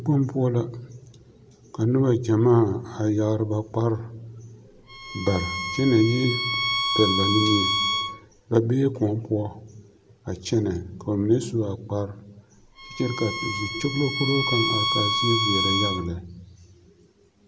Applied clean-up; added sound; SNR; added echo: none; Bowed string instrument; 2 dB; none.